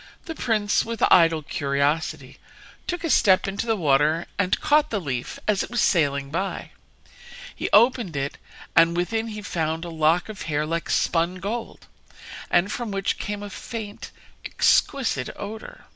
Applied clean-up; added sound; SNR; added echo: none; none; none; none.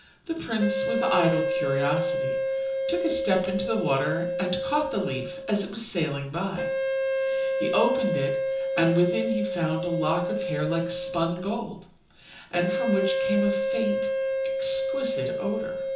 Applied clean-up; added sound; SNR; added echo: none; Wind instrument, woodwind instrument; 0 dB; reverberation time 0.6 s.